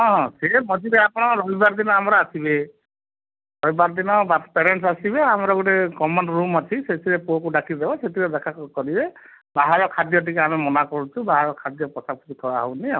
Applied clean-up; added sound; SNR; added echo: none; none; none; none.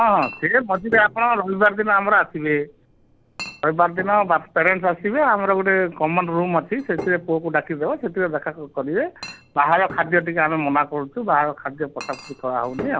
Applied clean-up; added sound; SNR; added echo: none; Chink, clink; 19 dB; none.